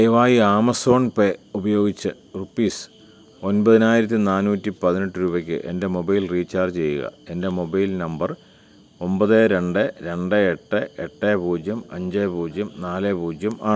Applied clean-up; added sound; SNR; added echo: none; none; none; none.